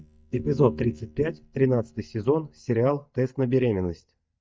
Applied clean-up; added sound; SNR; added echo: neural mask model DeepFilterNet 3.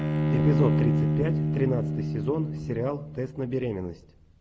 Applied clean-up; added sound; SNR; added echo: none; Bowed string instrument; -3 dB; none.